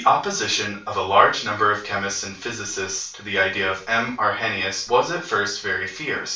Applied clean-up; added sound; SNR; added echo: none; none; none; reverberation time 0.3 s.